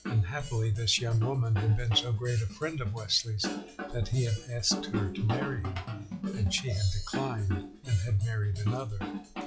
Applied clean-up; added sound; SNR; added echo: classical method log-MMSE.